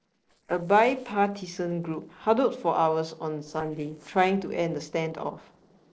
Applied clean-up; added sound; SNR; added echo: neural separator model SepFormer DNS4.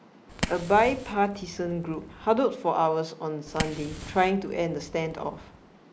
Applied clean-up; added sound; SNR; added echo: none; Fire; 12 dB; none.